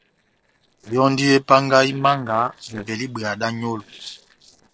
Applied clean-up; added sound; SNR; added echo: neural separator model SepFormer DNS4.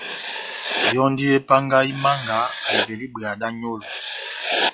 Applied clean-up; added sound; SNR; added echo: classical method log-MMSE.